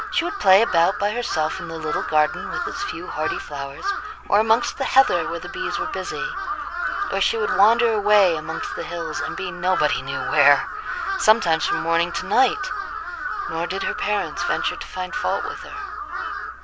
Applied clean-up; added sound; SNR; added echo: none; Crow; 5 dB; none.